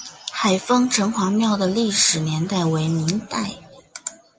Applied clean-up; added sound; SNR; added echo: none; none; none; none.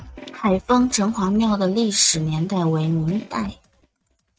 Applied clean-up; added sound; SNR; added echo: neural mask model RNNoise.